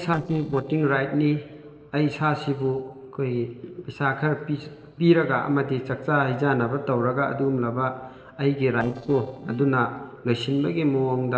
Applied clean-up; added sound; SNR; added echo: neural separator model SepFormer DNS4.